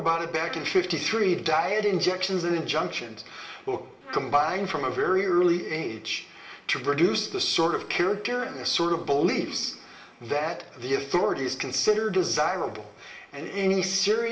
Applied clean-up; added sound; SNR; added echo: none; Trumpet; 20 dB; reverberation time 0.8 s.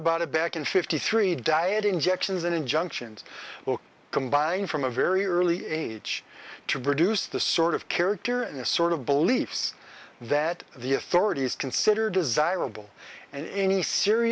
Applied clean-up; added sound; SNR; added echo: none; none; none; none.